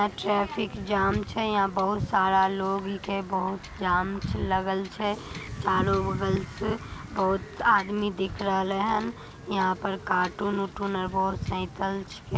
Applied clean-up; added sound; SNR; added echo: none; Wind / Ocean / Boat, Water vehicle; 10 dB; none.